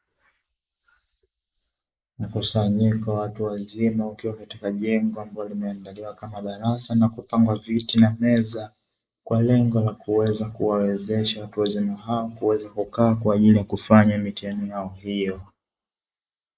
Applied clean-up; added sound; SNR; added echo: neural mask model Resemble Enhance denoiser.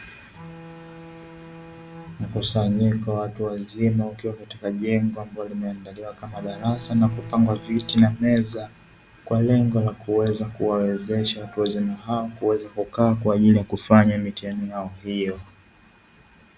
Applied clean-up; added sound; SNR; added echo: none; Bowed string instrument; 20 dB; none.